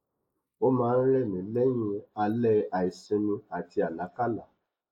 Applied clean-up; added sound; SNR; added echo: neural mask model Resemble Enhance denoiser.